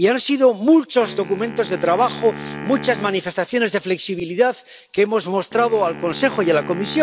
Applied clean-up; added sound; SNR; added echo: none; Wind instrument, woodwind instrument; 15 dB; none.